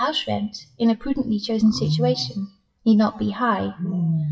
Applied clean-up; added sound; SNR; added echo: classical method WPE with log-MMSE.